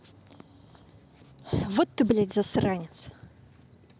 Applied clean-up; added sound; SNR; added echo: none; none; none; none.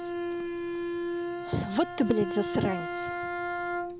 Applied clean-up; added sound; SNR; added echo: none; Bowed string instrument; 1 dB; none.